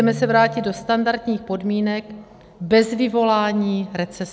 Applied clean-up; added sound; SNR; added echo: none; Guitar; 18 dB; none.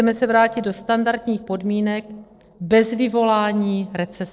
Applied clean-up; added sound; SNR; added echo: neural separator model SepFormer DNS4.